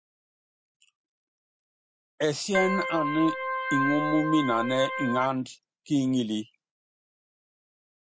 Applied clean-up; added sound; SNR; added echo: none; Organ; 0 dB; none.